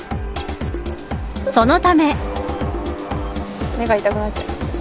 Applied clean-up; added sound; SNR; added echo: none; Mechanisms; 13 dB; none.